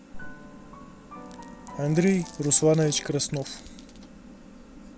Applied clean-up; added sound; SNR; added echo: none; Piano + Glass; 18 dB; none.